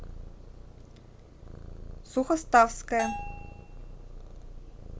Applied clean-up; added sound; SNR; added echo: none; Purr + Bell; 10 dB; none.